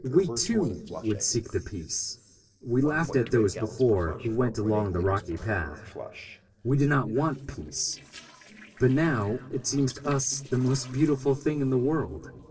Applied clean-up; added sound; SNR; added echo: neural separator model SepFormer DNS4.